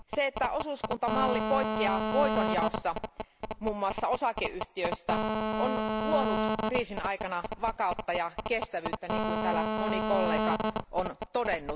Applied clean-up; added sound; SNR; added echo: none; Telephone; 0 dB; none.